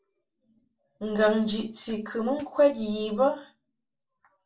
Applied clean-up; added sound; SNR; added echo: neural separator model SepFormer DNS4.